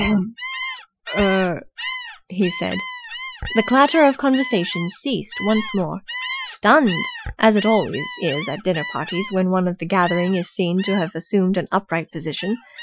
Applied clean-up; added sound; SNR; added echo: classical method Wiener filter.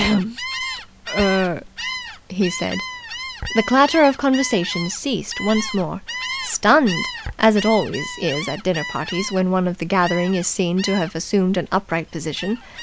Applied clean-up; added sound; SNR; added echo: none; Gull, seagull; 10 dB; none.